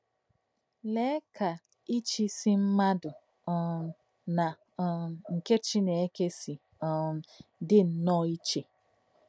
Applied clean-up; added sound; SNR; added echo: none; none; none; none.